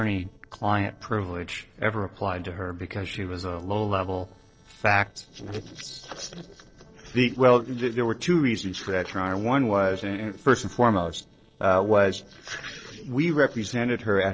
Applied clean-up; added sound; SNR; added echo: neural separator model SepFormer DNS4.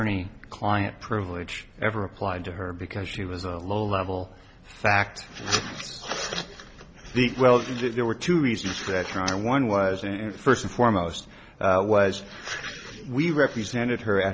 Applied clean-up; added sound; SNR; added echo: none; none; none; none.